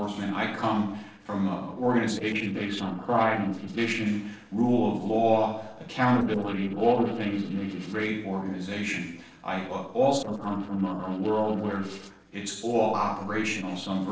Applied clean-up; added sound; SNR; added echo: neural separator model SepFormer DNS4.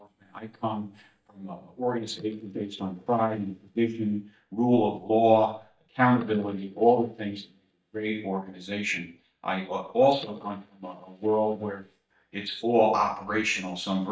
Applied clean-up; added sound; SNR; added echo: neural mask model DeepFilterNet 3.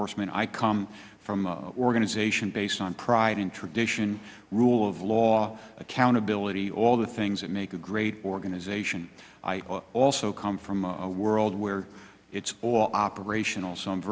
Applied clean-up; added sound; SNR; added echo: none; none; none; none.